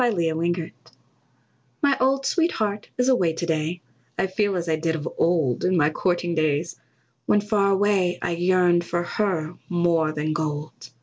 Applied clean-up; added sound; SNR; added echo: none; none; none; none.